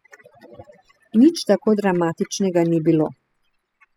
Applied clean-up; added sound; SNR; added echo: classical method spectral subtraction.